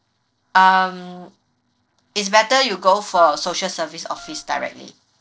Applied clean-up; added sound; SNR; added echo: neural separator model SepFormer DNS4.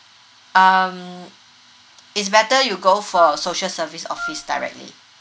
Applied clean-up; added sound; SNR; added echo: none; Wind instrument, woodwind instrument; 12 dB; none.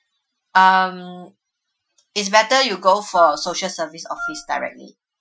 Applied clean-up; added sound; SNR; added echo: classical method Wiener filter.